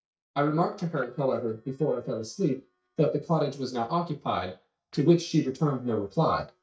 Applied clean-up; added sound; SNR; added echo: neural mask model DeepFilterNet 3.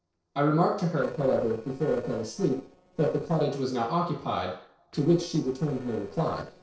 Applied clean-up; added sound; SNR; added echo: neural separator model SepFormer DNS4.